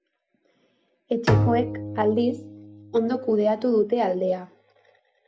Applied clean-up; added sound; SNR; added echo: none; Bowed string instrument; 4 dB; none.